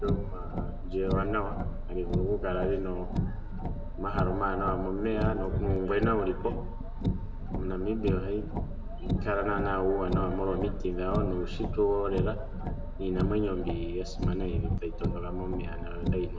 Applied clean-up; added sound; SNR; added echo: none; Car; 0 dB; reverberation time 0.6 s.